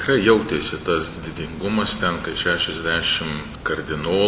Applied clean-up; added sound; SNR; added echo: none; none; none; none.